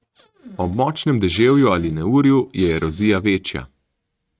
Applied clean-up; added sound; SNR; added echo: neural mask model RNNoise.